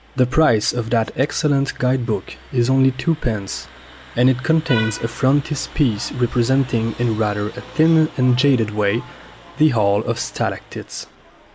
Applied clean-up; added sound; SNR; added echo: none; Vehicle horn, car horn, honking; 19 dB; none.